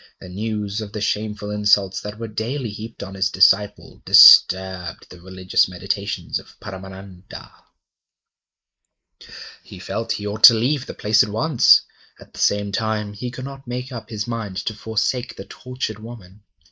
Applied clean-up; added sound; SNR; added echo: neural mask model Resemble Enhance denoiser.